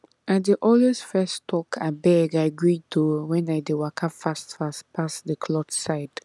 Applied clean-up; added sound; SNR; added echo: none; none; none; none.